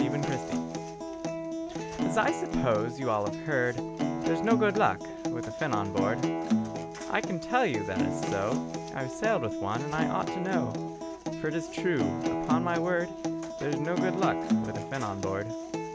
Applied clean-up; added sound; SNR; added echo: none; Acoustic guitar; 0 dB; none.